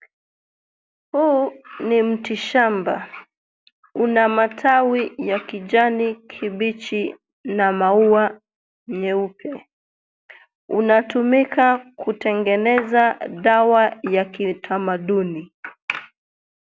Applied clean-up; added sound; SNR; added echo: none; none; none; none.